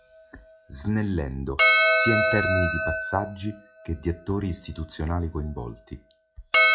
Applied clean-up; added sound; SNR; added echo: classical method log-MMSE.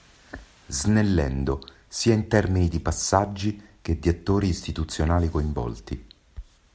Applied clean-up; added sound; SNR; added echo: none; none; none; none.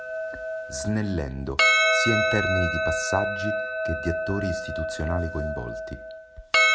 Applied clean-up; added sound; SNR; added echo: none; Percussion; -4 dB; none.